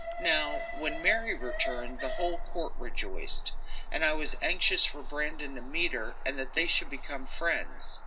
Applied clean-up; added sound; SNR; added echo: none; Alarm; 1 dB; reverberation time 2.1 s.